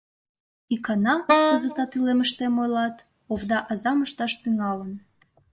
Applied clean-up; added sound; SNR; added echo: neural mask model DeepFilterNet 3.